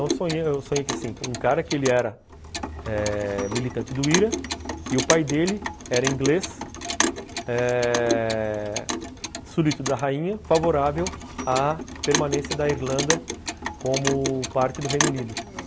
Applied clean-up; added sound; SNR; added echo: none; Clock; 5 dB; none.